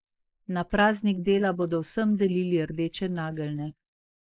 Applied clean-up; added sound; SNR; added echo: neural mask model Resemble Enhance denoiser.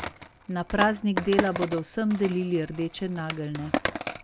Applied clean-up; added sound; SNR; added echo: none; Skateboard; 5 dB; none.